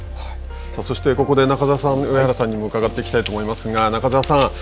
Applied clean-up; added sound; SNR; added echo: none; none; none; none.